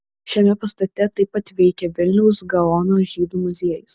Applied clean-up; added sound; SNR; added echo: none; none; none; none.